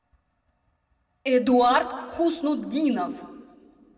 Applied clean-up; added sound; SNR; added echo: none; none; none; reverberation time 2.5 s.